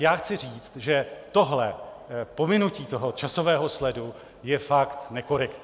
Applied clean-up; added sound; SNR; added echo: none; none; none; none.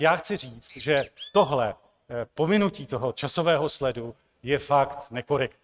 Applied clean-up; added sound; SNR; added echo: neural mask model RNNoise.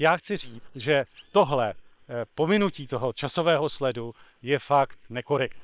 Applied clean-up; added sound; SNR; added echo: neural separator model SepFormer WHAM!.